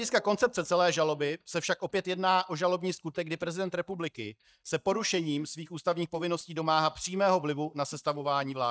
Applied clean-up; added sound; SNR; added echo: neural mask model DeepFilterNet 3.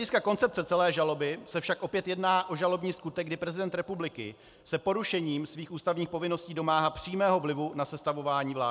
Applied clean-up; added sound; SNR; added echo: none; none; none; none.